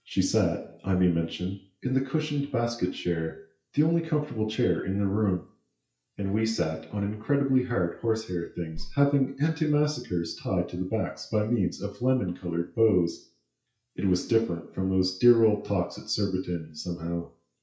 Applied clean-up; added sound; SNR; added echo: classical method WPE with log-MMSE.